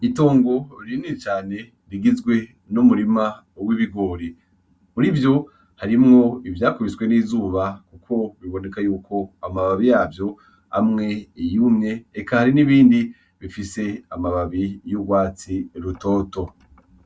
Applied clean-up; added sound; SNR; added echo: none; none; none; none.